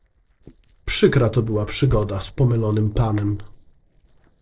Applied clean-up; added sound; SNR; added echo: neural separator model SepFormer DNS4.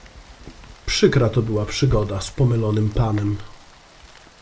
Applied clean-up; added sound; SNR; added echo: none; Rain; 16 dB; reverberation time 0.2 s.